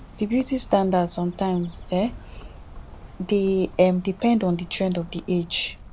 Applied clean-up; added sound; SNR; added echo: none; Bird; 18 dB; none.